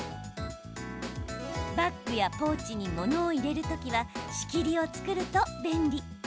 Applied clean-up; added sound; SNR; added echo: none; none; none; none.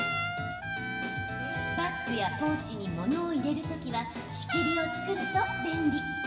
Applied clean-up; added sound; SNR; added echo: none; Trumpet; 4 dB; reverberation time 2.2 s.